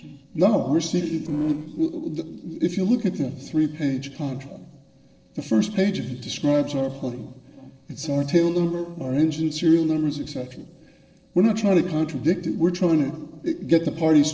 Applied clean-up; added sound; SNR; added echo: neural separator model SepFormer DNS4.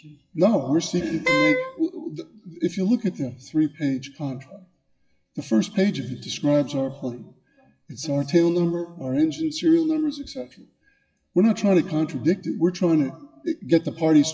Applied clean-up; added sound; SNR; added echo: classical method WPE with log-MMSE.